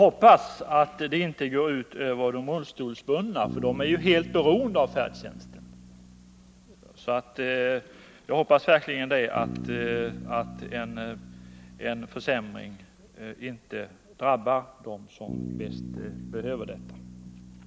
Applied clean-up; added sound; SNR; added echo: none; Bass guitar; 15 dB; none.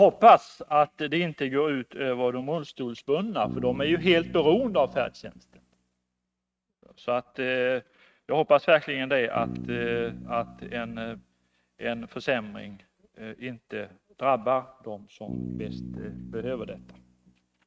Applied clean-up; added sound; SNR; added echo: neural mask model RNNoise.